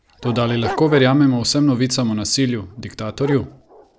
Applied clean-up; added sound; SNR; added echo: none; Dog; 16 dB; none.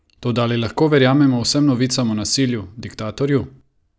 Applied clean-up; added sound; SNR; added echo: none; none; none; none.